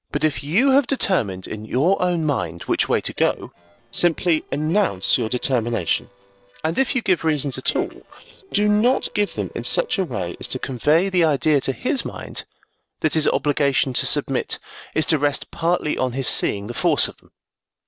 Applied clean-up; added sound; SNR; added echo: neural separator model SepFormer DNS4.